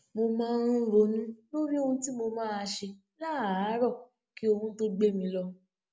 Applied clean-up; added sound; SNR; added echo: none; none; none; none.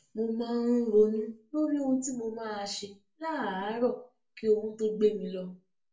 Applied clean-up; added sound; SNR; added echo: none; none; none; reverberation time 0.2 s.